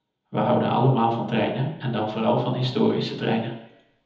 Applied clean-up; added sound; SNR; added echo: none; none; none; reverberation time 1.1 s.